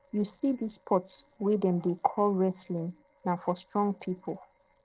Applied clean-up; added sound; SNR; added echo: neural separator model SepFormer DNS4.